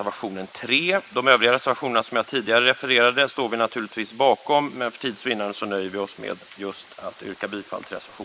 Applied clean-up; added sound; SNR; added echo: neural mask model Resemble Enhance denoiser.